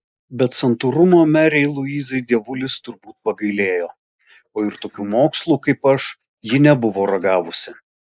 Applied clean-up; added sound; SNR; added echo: neural mask model Resemble Enhance denoiser.